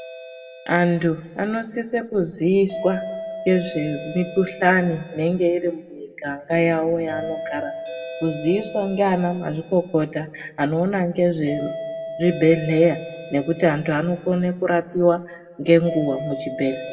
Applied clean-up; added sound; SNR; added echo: none; Doorbell; 13 dB; reverberation time 1.2 s.